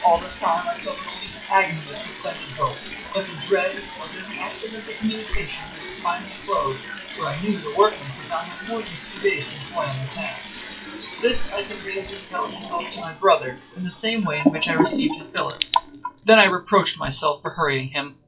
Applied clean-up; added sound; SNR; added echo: classical method WPE with log-MMSE.